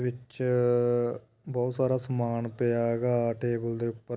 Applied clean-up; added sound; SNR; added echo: none; none; none; none.